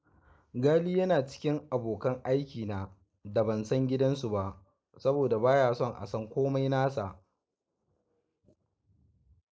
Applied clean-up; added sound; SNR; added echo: neural mask model Resemble Enhance denoiser.